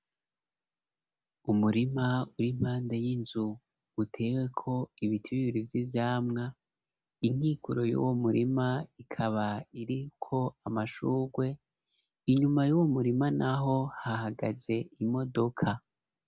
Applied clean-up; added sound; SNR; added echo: none; none; none; none.